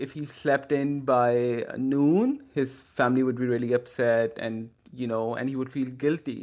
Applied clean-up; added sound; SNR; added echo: none; none; none; none.